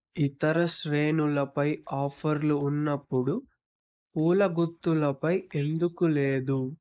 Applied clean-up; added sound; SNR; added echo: neural mask model Resemble Enhance denoiser.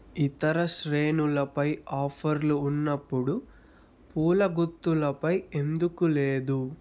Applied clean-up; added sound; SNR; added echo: none; none; none; none.